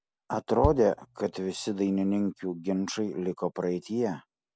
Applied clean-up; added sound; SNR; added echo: none; Bass drum; 10 dB; none.